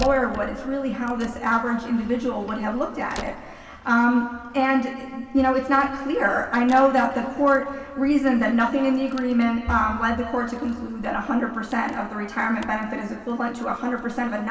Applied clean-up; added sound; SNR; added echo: none; Wood; 20 dB; reverberation time 2.3 s.